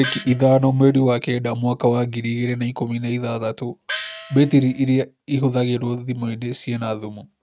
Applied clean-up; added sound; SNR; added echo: neural mask model RNNoise.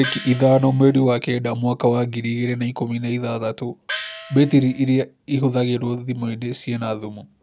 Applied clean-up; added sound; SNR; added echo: none; Gong; 12 dB; none.